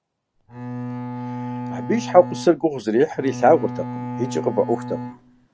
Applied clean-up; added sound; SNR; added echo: none; Bowed string instrument; 9 dB; none.